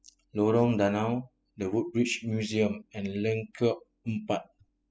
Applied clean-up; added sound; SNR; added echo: classical method spectral subtraction.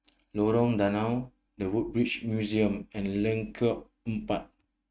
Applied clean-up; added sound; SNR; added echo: neural mask model RNNoise.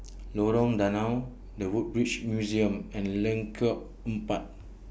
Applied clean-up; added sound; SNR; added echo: none; none; none; none.